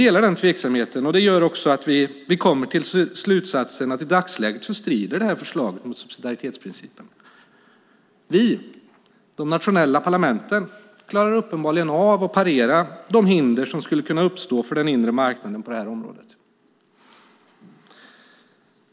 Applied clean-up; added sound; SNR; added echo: none; none; none; none.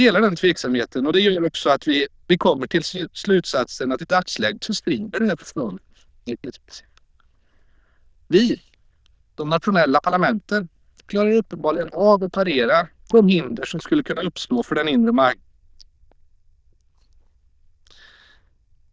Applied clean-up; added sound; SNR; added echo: neural diffusion model UNIVERSE++.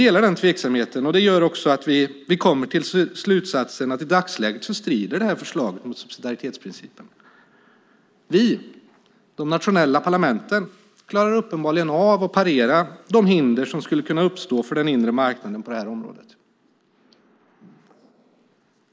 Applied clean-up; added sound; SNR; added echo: neural mask model Resemble Enhance denoiser.